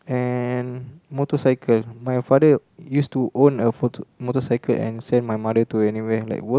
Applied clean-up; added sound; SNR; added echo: none; none; none; none.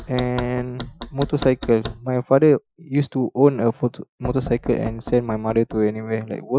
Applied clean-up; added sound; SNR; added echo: classical method Wiener filter.